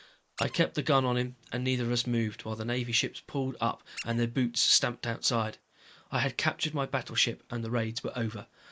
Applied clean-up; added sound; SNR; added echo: neural mask model Resemble Enhance denoiser.